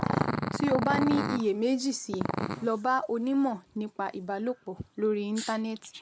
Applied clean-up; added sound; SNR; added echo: none; Growling; 5 dB; none.